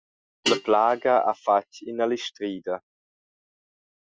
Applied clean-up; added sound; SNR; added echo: classical method Wiener filter.